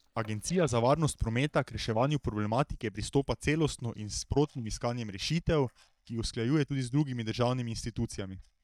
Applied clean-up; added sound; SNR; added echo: neural mask model DeepFilterNet 3.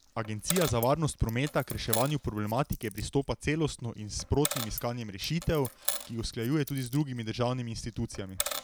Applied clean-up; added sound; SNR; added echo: none; Coin (dropping); 9 dB; none.